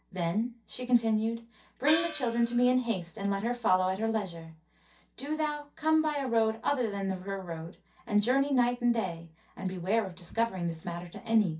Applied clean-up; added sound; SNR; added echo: none; Gong; 6 dB; reverberation time 0.3 s.